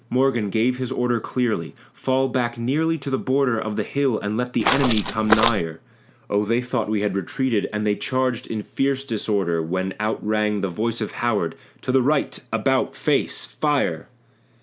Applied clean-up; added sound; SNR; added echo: none; Walk, footsteps; 0 dB; none.